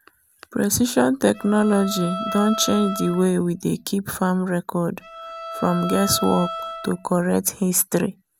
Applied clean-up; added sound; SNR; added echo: none; Bowed string instrument; 10 dB; none.